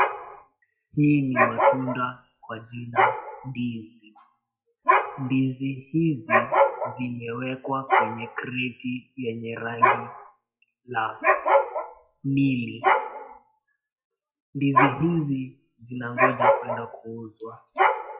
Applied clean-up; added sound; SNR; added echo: classical method WPE with log-MMSE.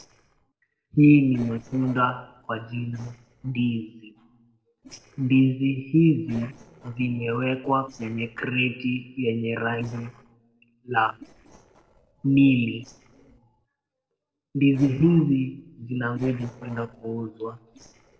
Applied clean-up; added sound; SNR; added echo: neural separator model SepFormer DNS4.